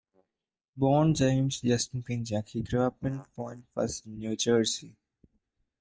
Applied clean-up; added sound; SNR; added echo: neural mask model DeepFilterNet 3.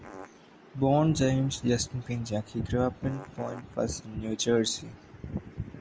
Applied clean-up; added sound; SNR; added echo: none; Fart; 15 dB; none.